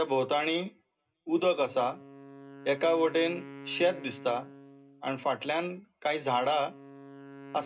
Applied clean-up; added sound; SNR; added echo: none; Wind instrument, woodwind instrument; 18 dB; reverberation time 0.2 s.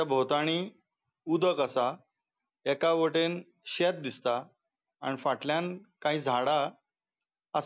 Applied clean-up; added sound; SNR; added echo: none; none; none; none.